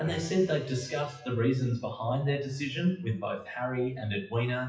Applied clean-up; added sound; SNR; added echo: classical method WPE with log-MMSE.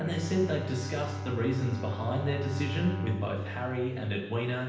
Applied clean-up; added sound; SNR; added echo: none; Bowed string instrument; 5 dB; reverberation time 0.9 s.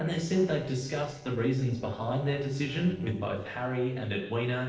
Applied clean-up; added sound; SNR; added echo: neural separator model SepFormer DNS4.